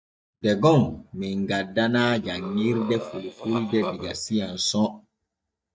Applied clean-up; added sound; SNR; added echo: neural mask model DeepFilterNet 3.